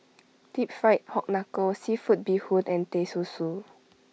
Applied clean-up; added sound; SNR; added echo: none; none; none; none.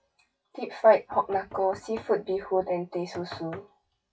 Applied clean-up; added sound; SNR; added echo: classical method WPE with log-MMSE.